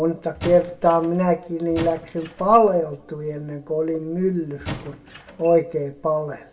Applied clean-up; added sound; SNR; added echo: none; Squeak / Wood; 15 dB; reverberation time 0.4 s.